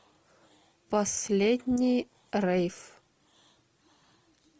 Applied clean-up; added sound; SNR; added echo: none; none; none; none.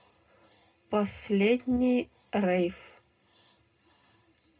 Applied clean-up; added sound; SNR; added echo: none; none; none; reverberation time 0.2 s.